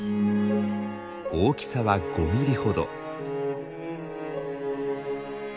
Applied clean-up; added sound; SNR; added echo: none; none; none; none.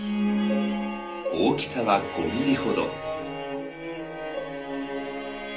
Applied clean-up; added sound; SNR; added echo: none; none; none; reverberation time 0.3 s.